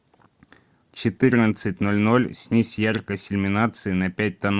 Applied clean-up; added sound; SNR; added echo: none; none; none; none.